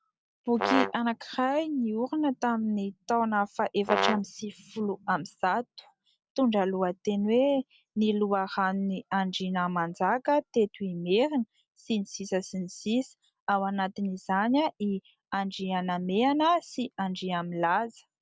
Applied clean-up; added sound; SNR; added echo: none; Brass instrument; 2 dB; none.